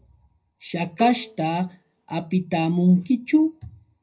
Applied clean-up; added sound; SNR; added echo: none; Bowed string instrument; 16 dB; reverberation time 0.4 s.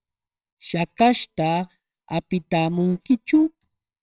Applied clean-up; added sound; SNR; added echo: neural separator model SepFormer WHAMR!.